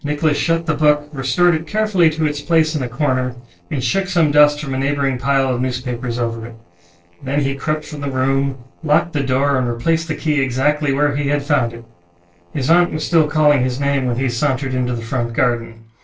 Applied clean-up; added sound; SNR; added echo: neural separator model SepFormer DNS4.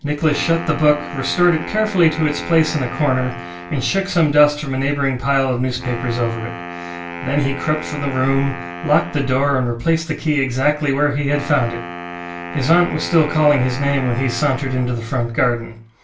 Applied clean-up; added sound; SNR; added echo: none; Wind instrument, woodwind instrument; 12 dB; reverberation time 0.3 s.